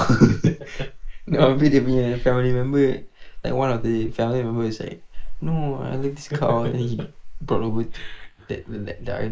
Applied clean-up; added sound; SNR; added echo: neural mask model Resemble Enhance denoiser.